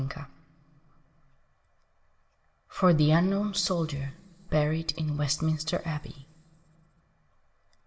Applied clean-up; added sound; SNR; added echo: none; none; none; reverberation time 1.1 s.